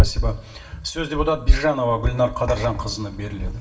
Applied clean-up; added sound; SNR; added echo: none; Wind; 17 dB; reverberation time 0.2 s.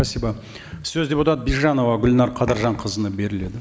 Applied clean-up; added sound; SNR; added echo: none; none; none; none.